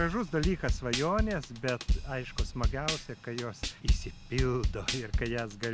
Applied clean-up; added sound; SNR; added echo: none; Drum kit; -1 dB; none.